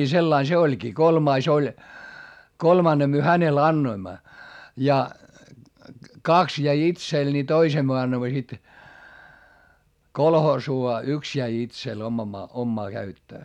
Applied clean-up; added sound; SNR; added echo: none; none; none; none.